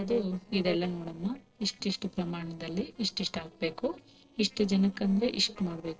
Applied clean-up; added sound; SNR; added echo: neural separator model SepFormer DNS4.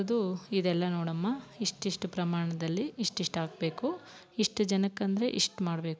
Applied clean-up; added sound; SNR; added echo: none; none; none; none.